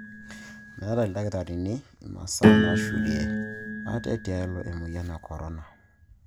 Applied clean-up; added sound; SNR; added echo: none; Piano; -4 dB; none.